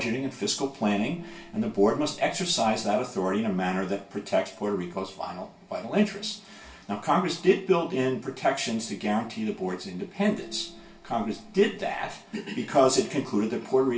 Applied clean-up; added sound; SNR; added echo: none; Gong; 20 dB; reverberation time 0.3 s.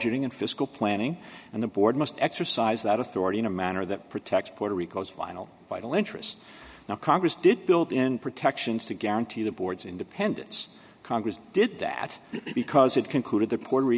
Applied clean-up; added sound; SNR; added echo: none; none; none; none.